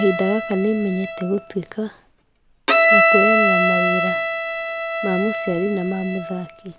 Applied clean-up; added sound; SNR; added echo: none; Bowed string instrument; -3 dB; none.